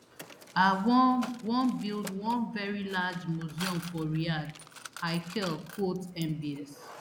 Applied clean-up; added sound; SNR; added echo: none; Mechanisms; 16 dB; none.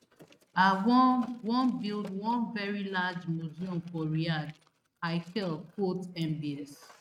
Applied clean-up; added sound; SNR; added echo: neural mask model RNNoise.